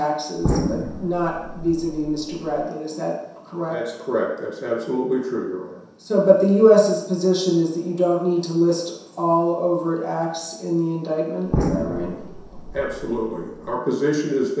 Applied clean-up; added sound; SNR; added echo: none; Explosion; 6 dB; reverberation time 0.7 s.